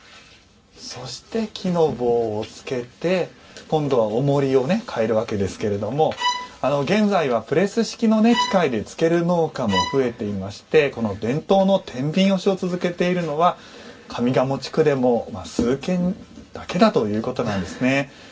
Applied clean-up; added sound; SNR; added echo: none; Bowed string instrument; 8 dB; reverberation time 0.2 s.